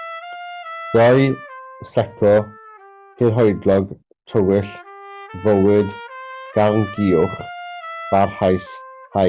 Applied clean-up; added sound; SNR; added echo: none; Trumpet; 16 dB; none.